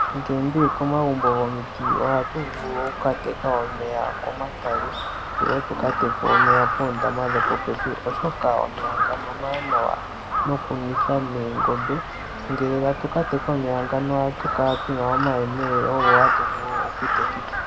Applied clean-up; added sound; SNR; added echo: none; Crow; 0 dB; none.